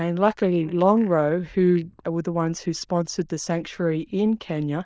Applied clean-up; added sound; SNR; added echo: neural diffusion model UNIVERSE++.